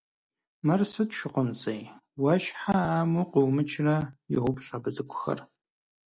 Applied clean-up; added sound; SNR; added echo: none; none; none; none.